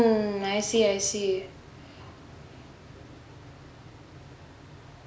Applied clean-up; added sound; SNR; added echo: none; none; none; none.